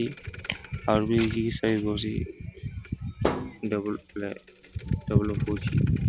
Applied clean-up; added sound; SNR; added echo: none; Thump, thud; 11 dB; none.